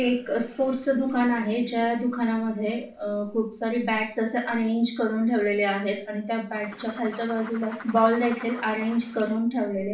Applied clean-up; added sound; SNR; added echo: neural separator model SepFormer DNS4.